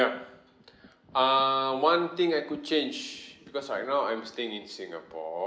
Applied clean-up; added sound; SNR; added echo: none; none; none; none.